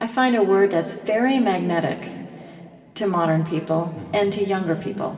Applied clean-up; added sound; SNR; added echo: none; none; none; reverberation time 2.8 s.